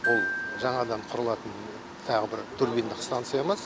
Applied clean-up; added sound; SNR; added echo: none; Glockenspiel; 6 dB; none.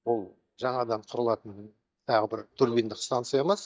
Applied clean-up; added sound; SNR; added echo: neural mask model DeepFilterNet 3.